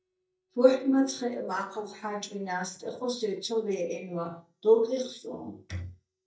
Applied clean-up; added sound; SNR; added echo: neural mask model DeepFilterNet 3.